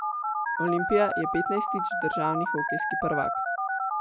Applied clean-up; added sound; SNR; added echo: classical method Wiener filter.